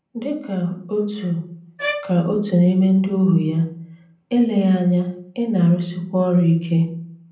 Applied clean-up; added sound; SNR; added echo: none; Bowed string instrument; 11 dB; reverberation time 0.6 s.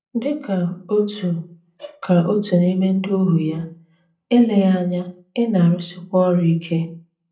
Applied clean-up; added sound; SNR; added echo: neural mask model DeepFilterNet 3.